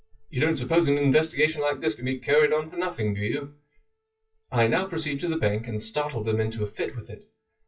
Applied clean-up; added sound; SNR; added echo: classical method WPE with log-MMSE.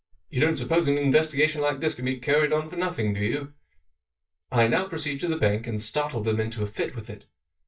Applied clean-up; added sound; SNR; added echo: neural mask model DeepFilterNet 3.